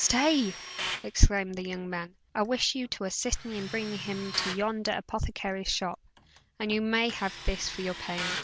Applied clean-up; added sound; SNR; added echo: none; Tools; 12 dB; none.